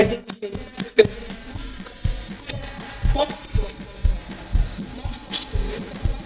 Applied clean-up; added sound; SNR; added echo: neural mask model DeepFilterNet 3.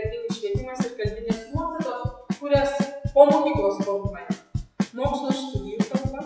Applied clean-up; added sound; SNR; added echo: classical method WPE with log-MMSE.